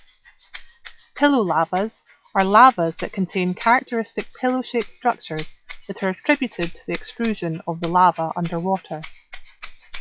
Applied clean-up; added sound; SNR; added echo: classical method log-MMSE.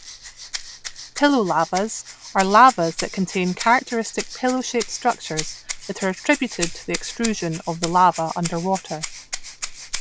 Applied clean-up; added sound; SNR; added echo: none; Rattle (instrument); 11 dB; none.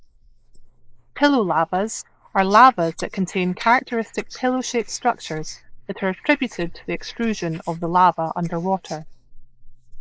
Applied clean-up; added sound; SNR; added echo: neural mask model Resemble Enhance denoiser.